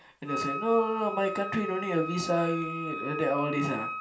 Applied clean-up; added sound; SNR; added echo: none; Wind instrument, woodwind instrument; 7 dB; reverberation time 0.4 s.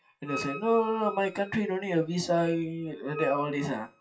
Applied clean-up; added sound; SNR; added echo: classical method WPE with log-MMSE.